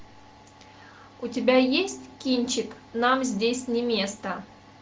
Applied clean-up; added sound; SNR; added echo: none; none; none; none.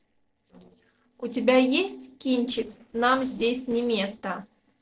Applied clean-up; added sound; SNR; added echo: neural separator model SepFormer DNS4.